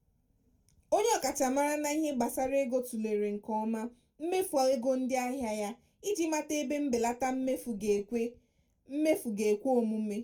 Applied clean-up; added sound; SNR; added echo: none; none; none; reverberation time 0.2 s.